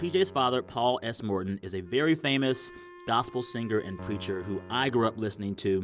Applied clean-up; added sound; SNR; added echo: none; Keyboard (musical) + Wind instrument, woodwind instrument; 18 dB; none.